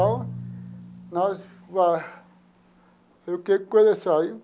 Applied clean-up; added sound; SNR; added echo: none; Drum; 14 dB; none.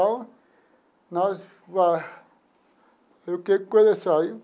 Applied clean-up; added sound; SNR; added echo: none; none; none; none.